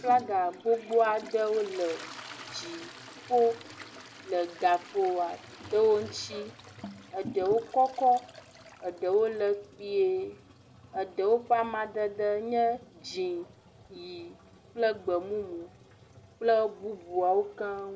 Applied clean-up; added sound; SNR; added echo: none; Toilet flush; 19 dB; none.